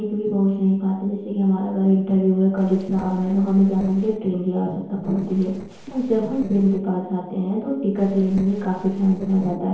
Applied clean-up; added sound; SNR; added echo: neural separator model SepFormer DNS4.